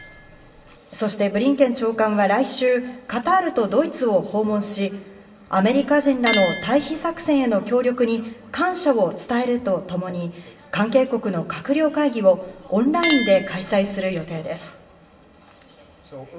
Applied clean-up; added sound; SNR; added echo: none; Chink, clink; 15 dB; reverberation time 1.5 s.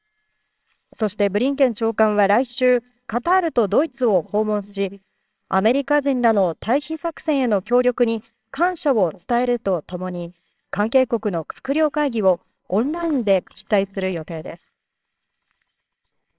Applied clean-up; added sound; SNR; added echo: neural separator model SepFormer WHAMR!.